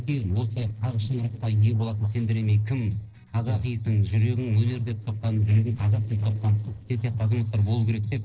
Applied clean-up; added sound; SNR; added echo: neural separator model SepFormer DNS4.